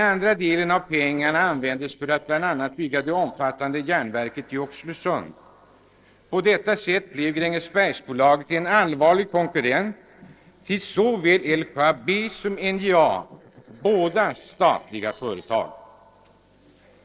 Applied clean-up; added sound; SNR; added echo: neural separator model SepFormer DNS4.